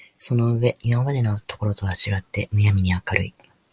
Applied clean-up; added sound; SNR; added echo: none; none; none; none.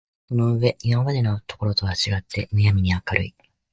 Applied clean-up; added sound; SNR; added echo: neural mask model DeepFilterNet 3.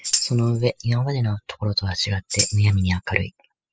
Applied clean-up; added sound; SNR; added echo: classical method spectral subtraction.